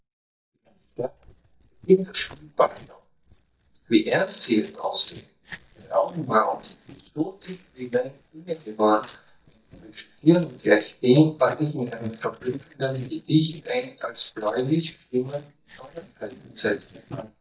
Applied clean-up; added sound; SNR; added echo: neural mask model DeepFilterNet 3.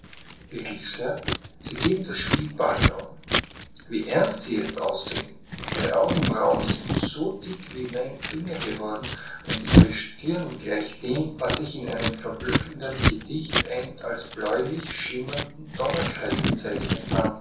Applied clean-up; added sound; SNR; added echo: none; Scissors; -1 dB; reverberation time 0.6 s.